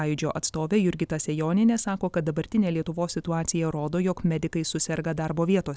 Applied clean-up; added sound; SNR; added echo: none; none; none; none.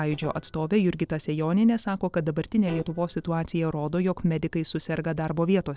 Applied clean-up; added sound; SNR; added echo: neural separator model SepFormer DNS4.